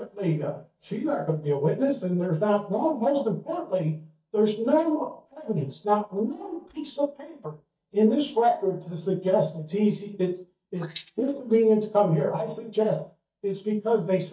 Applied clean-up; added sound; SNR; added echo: neural mask model DeepFilterNet 3.